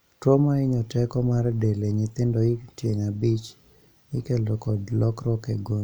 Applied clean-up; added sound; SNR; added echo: none; none; none; none.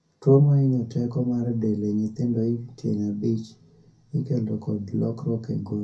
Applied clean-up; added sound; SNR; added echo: none; none; none; reverberation time 0.3 s.